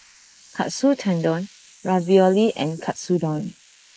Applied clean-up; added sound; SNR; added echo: neural mask model Resemble Enhance denoiser.